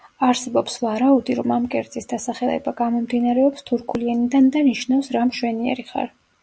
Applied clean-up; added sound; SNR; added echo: none; none; none; none.